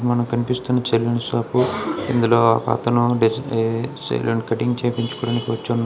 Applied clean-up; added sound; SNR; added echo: none; none; none; none.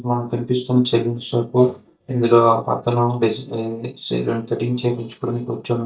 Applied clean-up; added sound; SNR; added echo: neural mask model DeepFilterNet 3.